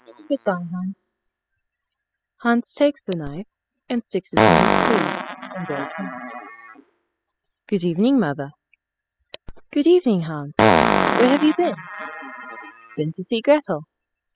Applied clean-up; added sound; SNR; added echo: classical method spectral subtraction.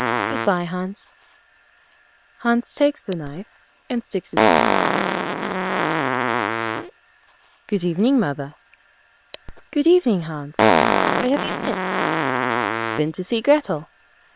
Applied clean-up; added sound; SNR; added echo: neural separator model SepFormer WHAM!.